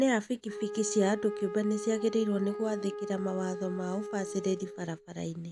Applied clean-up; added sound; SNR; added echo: none; Wind instrument, woodwind instrument; 9 dB; none.